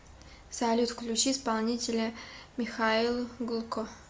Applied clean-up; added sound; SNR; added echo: none; none; none; none.